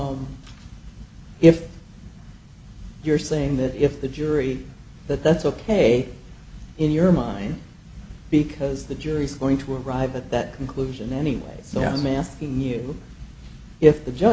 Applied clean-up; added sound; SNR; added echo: none; none; none; none.